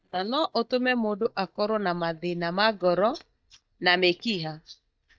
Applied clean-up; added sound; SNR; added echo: neural mask model DeepFilterNet 3.